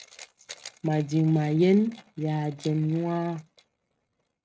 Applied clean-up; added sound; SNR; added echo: neural mask model RNNoise.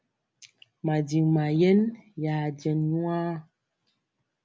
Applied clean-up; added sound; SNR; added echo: none; none; none; none.